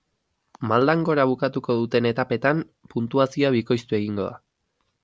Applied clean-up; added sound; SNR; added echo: none; none; none; none.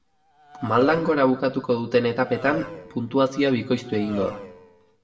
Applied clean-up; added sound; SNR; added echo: none; Race car, auto racing; 15 dB; reverberation time 0.6 s.